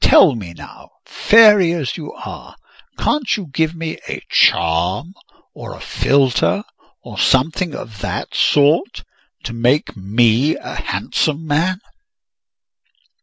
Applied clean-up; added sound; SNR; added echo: none; none; none; none.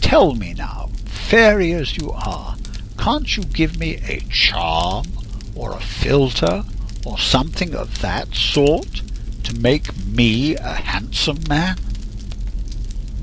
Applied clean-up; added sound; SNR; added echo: none; Fire; 5 dB; none.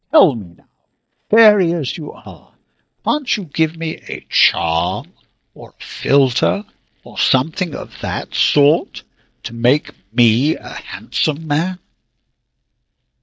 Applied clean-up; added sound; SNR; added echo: neural mask model DeepFilterNet 3.